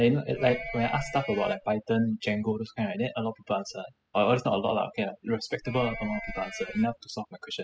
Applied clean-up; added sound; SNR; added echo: classical method spectral subtraction.